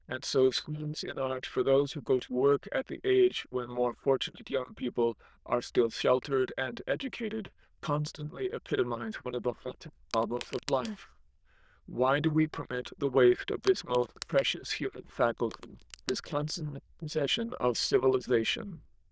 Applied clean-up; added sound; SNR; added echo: neural diffusion model UNIVERSE++.